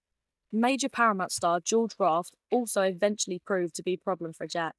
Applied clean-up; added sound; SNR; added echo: neural mask model DeepFilterNet 3.